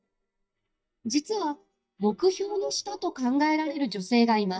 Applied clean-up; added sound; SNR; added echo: neural mask model DeepFilterNet 3.